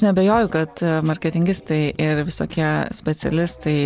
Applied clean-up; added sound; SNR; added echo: none; none; none; none.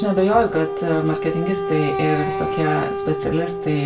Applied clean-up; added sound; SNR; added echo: none; Wind instrument, woodwind instrument; 4 dB; reverberation time 0.3 s.